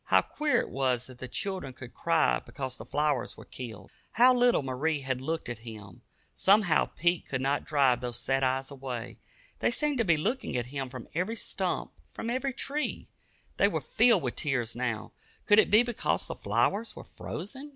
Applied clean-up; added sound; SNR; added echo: none; none; none; none.